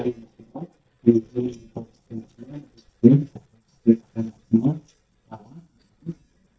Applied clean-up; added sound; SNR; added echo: neural mask model DeepFilterNet 3.